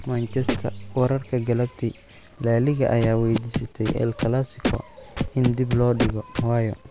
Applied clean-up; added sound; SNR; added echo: none; Scratching (performance technique); 7 dB; none.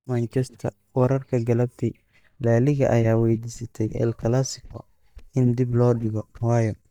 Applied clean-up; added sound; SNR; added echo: neural mask model DeepFilterNet 3.